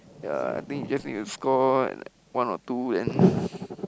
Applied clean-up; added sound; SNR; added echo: none; none; none; none.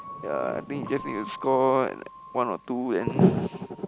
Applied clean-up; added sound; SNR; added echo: none; Piano; 17 dB; none.